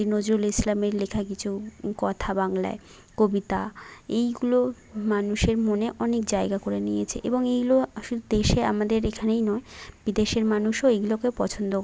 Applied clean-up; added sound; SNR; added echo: none; none; none; none.